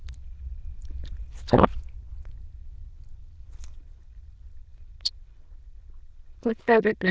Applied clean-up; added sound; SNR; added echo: neural diffusion model UNIVERSE++.